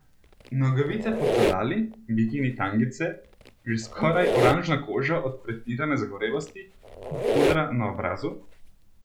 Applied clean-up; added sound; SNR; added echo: none; Squeak; 3 dB; none.